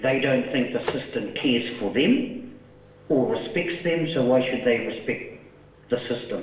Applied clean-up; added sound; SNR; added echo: none; Microwave oven; 19 dB; reverberation time 0.9 s.